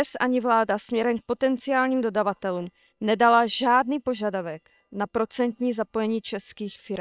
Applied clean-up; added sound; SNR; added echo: neural separator model SepFormer WHAM!.